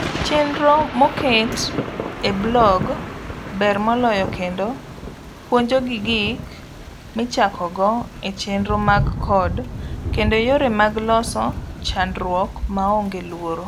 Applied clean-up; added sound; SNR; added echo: none; Thunder / Rain; 7 dB; none.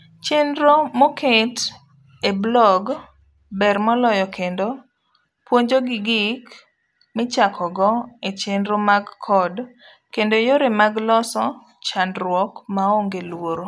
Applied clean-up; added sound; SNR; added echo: none; none; none; none.